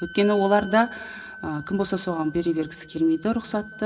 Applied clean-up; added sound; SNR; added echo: none; Wind instrument, woodwind instrument; 18 dB; reverberation time 0.4 s.